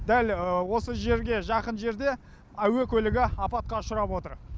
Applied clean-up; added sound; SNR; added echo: none; none; none; none.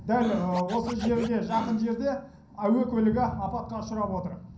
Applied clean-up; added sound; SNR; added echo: none; Scratching (performance technique); 13 dB; reverberation time 0.6 s.